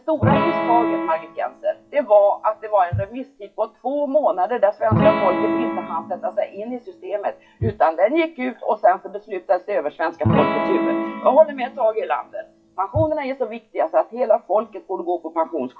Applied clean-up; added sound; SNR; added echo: classical method WPE with log-MMSE.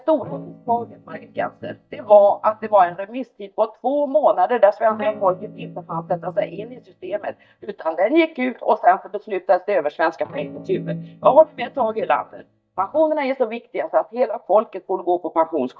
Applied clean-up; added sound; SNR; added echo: neural mask model DeepFilterNet 3.